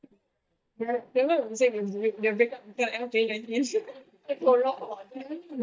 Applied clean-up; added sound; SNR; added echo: neural mask model DeepFilterNet 3.